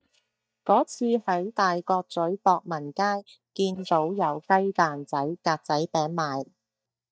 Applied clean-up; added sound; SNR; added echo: neural mask model DeepFilterNet 3.